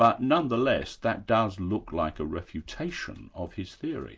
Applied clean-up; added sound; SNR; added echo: none; none; none; none.